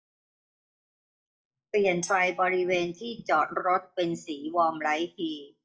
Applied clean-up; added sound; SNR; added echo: neural mask model DeepFilterNet 3.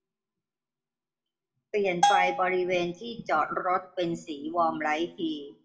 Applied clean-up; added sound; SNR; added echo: none; Bell; -1 dB; reverberation time 0.3 s.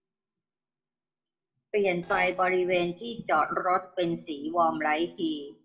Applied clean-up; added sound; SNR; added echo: neural separator model SepFormer DNS4.